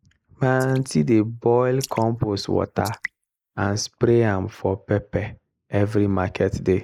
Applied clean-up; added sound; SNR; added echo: neural mask model Resemble Enhance denoiser.